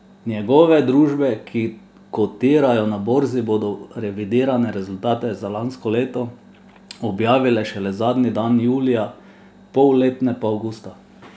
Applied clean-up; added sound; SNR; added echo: none; none; none; none.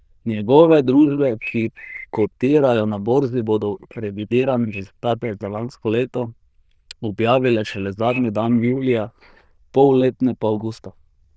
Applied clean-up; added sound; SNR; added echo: neural diffusion model UNIVERSE++.